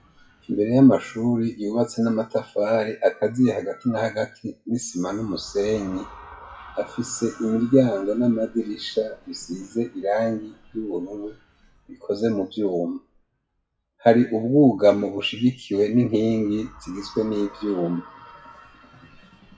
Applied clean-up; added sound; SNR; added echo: classical method WPE with log-MMSE.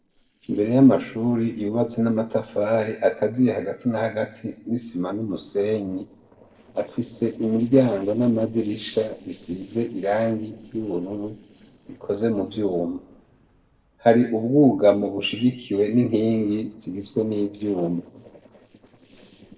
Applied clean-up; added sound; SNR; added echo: neural separator model SepFormer DNS4.